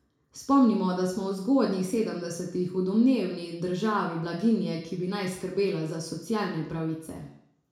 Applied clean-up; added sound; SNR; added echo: none; none; none; reverberation time 0.6 s.